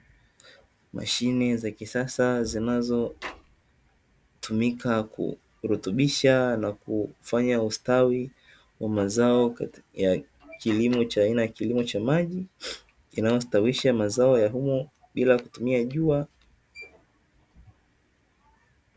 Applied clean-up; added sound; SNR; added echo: none; none; none; none.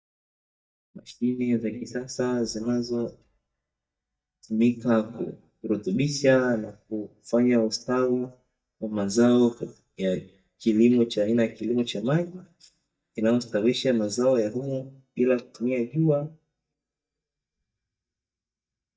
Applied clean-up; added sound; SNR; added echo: neural mask model DeepFilterNet 3.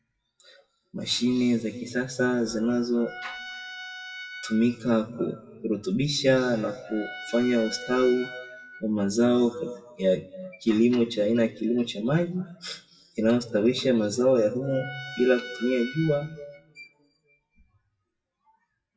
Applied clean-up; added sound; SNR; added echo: classical method WPE with log-MMSE.